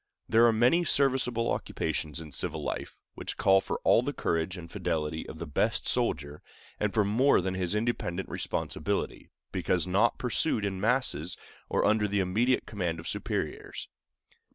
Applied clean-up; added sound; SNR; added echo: none; none; none; none.